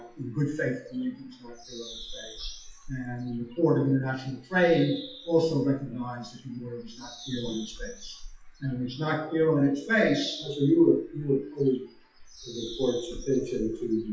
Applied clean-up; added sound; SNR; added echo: classical method WPE with log-MMSE.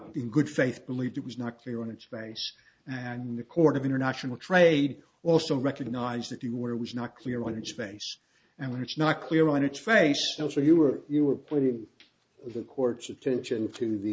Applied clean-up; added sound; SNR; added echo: none; none; none; none.